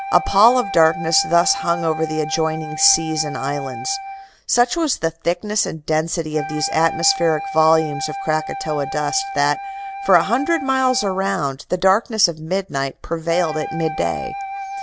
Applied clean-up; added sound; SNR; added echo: none; Wind instrument, woodwind instrument; 10 dB; none.